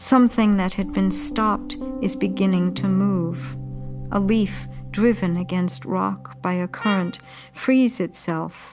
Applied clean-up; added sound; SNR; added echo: none; Wind + Trumpet; 16 dB; none.